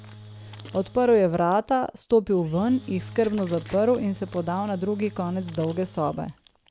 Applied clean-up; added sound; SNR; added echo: none; Engine / Drill; 18 dB; none.